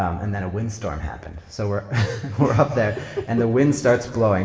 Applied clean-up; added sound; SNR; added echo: none; none; none; reverberation time 1.1 s.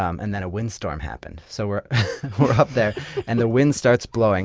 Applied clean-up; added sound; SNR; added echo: none; none; none; none.